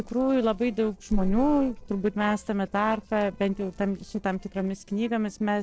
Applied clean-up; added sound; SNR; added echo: neural separator model SepFormer DNS4.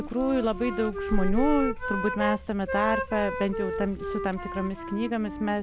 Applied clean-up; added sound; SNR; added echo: none; Wind instrument, woodwind instrument + Hands; 3 dB; none.